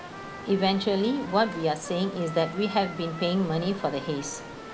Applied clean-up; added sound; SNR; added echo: none; Stream + Trumpet; 12 dB; none.